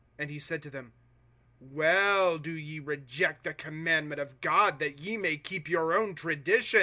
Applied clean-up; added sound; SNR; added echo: none; none; none; none.